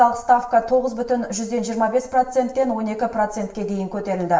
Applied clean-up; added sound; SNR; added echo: none; none; none; reverberation time 0.6 s.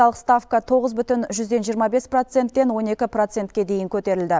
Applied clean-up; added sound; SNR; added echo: none; none; none; none.